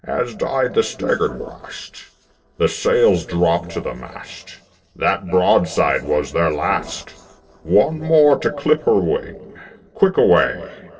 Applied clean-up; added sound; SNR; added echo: neural separator model SepFormer DNS4.